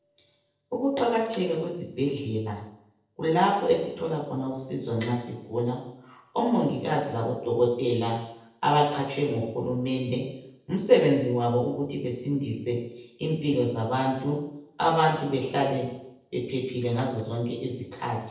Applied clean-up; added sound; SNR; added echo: neural separator model SepFormer DNS4.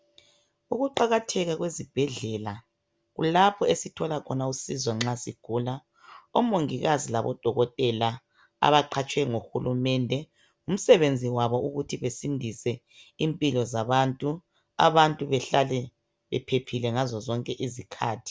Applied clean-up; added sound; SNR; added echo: none; none; none; none.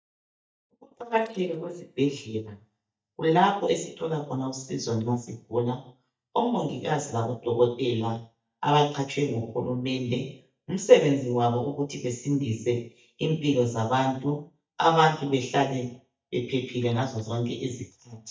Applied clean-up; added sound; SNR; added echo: neural mask model DeepFilterNet 3.